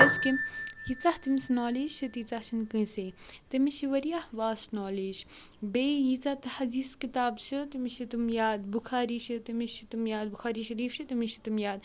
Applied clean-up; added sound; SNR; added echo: none; Piano; 7 dB; none.